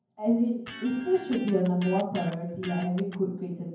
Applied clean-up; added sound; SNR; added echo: none; Electric guitar; 16 dB; reverberation time 0.9 s.